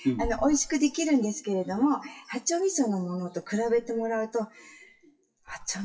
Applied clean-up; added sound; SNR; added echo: classical method WPE with log-MMSE.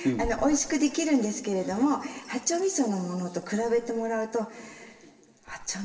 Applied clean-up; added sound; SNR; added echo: none; Thump, thud; 19 dB; reverberation time 2.5 s.